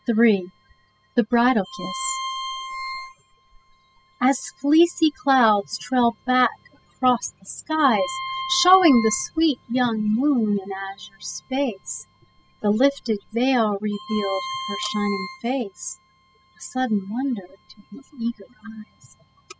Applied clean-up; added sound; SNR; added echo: classical method spectral subtraction.